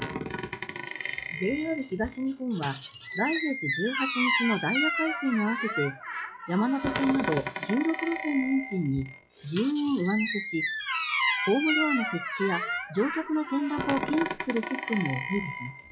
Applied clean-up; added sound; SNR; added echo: classical method log-MMSE.